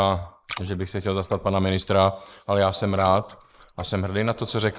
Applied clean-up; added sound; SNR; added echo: neural mask model Resemble Enhance denoiser.